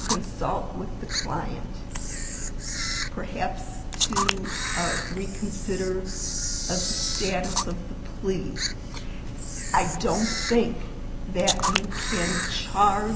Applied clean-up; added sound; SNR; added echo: none; Camera; 5 dB; none.